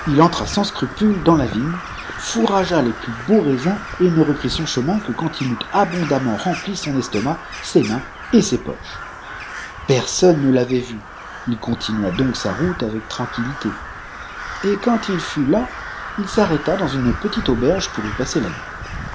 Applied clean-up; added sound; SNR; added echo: none; Crow; 11 dB; none.